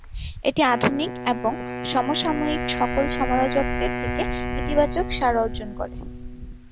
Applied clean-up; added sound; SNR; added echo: none; Wind + Wind instrument, woodwind instrument; 4 dB; none.